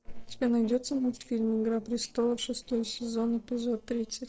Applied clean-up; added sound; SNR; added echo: neural separator model SepFormer DNS4.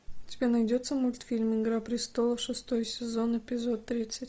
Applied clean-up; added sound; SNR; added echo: none; none; none; none.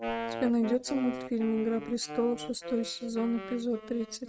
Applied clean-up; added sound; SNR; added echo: neural mask model RNNoise.